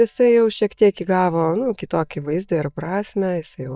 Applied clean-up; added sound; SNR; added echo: neural mask model DeepFilterNet 3.